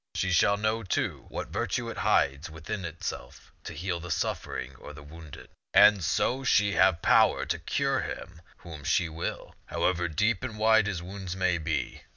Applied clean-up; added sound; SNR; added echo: none; none; none; none.